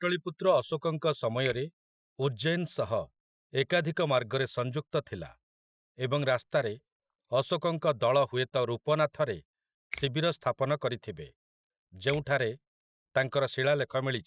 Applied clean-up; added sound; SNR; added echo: classical method Wiener filter.